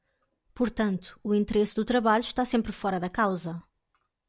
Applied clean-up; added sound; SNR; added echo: none; none; none; none.